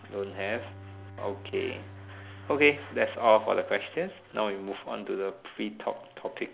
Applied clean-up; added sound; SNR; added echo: none; Bowed string instrument; 18 dB; none.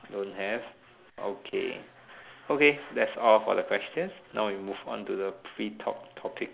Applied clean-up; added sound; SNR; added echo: none; none; none; none.